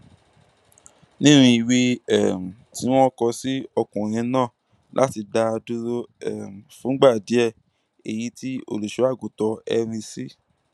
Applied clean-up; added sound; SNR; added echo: none; none; none; none.